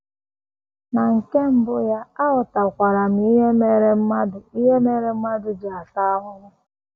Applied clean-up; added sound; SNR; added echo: none; none; none; none.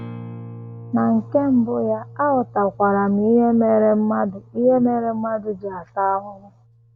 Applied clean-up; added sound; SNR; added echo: none; Acoustic guitar; 19 dB; none.